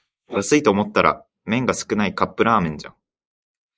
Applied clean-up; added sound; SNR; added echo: neural mask model Resemble Enhance denoiser.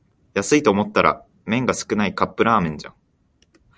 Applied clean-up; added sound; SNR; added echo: none; none; none; none.